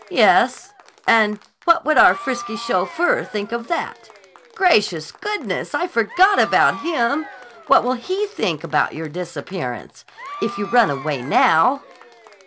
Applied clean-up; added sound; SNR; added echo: none; Applause / Crowd / Cheering; 17 dB; none.